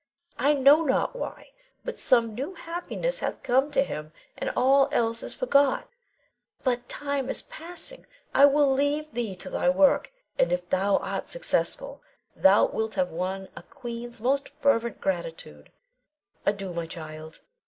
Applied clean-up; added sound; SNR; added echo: none; none; none; none.